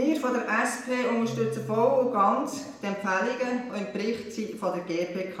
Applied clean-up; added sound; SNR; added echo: none; none; none; reverberation time 1.0 s.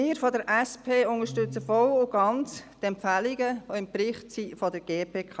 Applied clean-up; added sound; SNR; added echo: none; none; none; none.